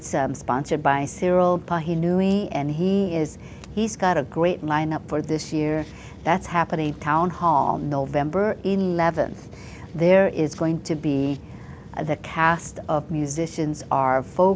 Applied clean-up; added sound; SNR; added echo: none; none; none; none.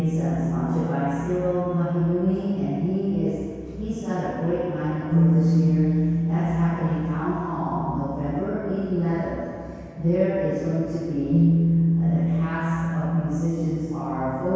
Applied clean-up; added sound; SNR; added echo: none; Bass guitar; 0 dB; reverberation time 2.0 s.